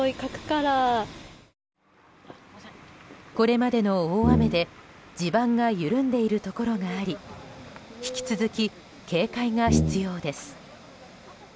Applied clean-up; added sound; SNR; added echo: none; Brass instrument; -3 dB; none.